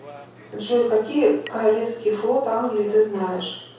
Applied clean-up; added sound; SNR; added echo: none; Chink, clink; 19 dB; reverberation time 0.6 s.